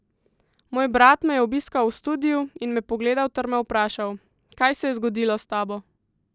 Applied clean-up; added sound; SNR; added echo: none; none; none; none.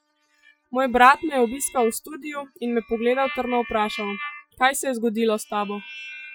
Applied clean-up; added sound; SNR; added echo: classical method Wiener filter.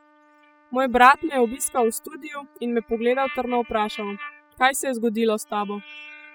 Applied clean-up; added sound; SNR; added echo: classical method spectral subtraction.